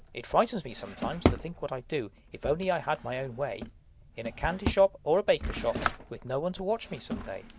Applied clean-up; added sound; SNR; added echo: none; Drawer open or close; 6 dB; none.